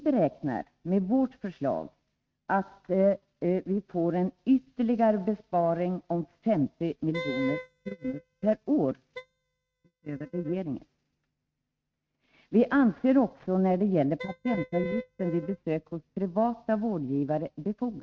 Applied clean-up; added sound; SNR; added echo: neural mask model RNNoise.